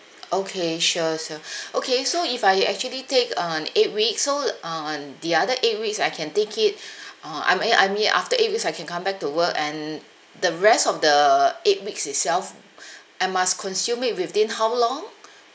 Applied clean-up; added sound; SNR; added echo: none; none; none; none.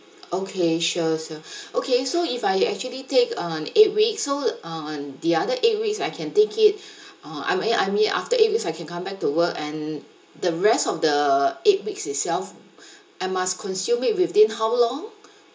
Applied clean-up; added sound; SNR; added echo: none; none; none; reverberation time 0.2 s.